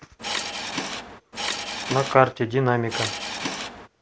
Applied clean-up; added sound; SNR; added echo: none; Subway, metro, underground / Engine; 4 dB; none.